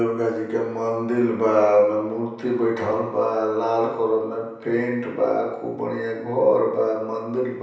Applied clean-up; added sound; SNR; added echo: none; none; none; reverberation time 0.9 s.